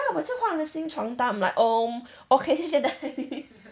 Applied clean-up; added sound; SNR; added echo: none; none; none; none.